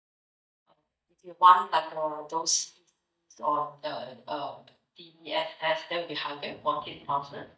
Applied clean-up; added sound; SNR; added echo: neural mask model DeepFilterNet 3.